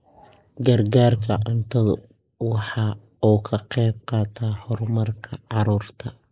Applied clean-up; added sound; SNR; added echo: neural mask model Resemble Enhance denoiser.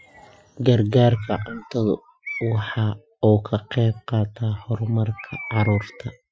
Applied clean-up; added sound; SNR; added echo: classical method Wiener filter.